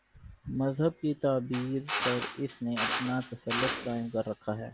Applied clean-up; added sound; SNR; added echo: none; Drill; 2 dB; none.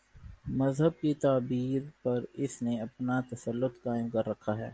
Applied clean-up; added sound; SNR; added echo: none; none; none; none.